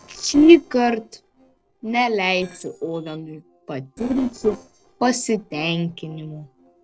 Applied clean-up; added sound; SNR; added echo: neural separator model SepFormer DNS4.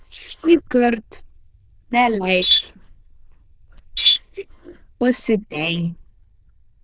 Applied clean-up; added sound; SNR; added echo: neural diffusion model UNIVERSE++.